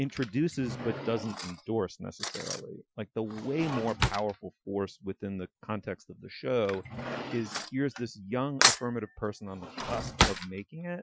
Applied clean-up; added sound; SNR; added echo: classical method Wiener filter.